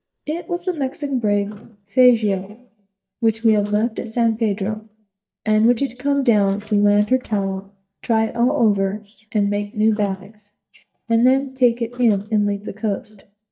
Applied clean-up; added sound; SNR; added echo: neural mask model DeepFilterNet 3.